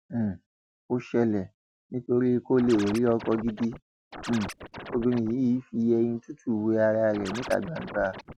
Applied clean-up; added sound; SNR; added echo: none; Scratching (performance technique); 13 dB; none.